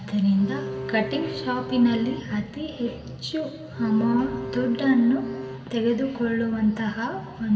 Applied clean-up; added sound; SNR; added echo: none; Bowed string instrument; 10 dB; reverberation time 2.6 s.